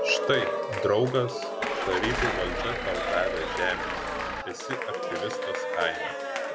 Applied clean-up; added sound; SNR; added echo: none; Engine starting / Car + Cheering; -1 dB; none.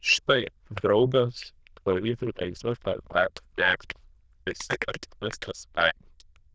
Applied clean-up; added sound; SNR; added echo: neural diffusion model UNIVERSE++.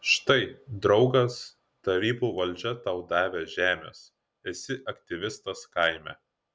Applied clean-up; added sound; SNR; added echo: none; none; none; none.